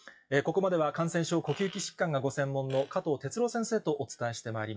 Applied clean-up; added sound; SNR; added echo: classical method WPE with log-MMSE.